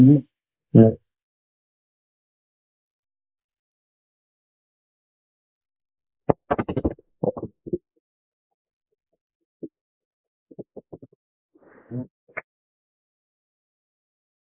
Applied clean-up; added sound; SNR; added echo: neural mask model Resemble Enhance denoiser.